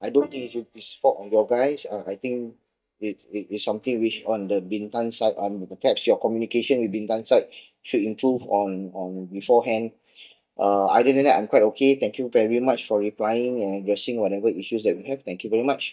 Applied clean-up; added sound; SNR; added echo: neural mask model DeepFilterNet 3.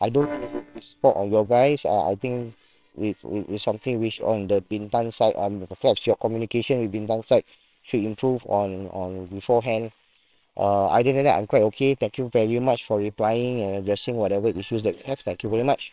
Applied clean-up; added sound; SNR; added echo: neural separator model SepFormer WHAMR!.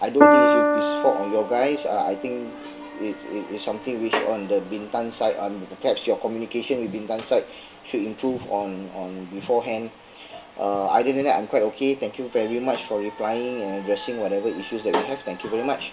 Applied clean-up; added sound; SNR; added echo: none; Piano; 3 dB; reverberation time 1.1 s.